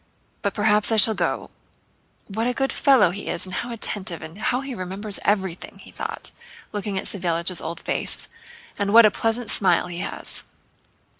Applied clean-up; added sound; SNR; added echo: none; none; none; none.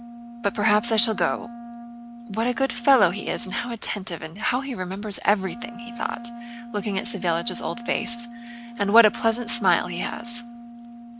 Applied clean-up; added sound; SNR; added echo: none; Wind instrument, woodwind instrument; 13 dB; none.